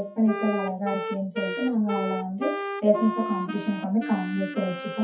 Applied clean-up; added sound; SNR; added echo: classical method WPE with log-MMSE.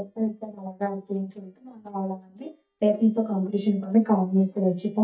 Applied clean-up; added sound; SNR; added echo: neural mask model DeepFilterNet 3.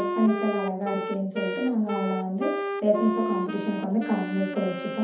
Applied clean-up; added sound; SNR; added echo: none; Wind instrument, woodwind instrument; 5 dB; reverberation time 0.6 s.